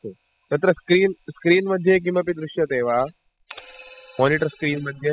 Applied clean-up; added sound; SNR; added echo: classical method spectral subtraction.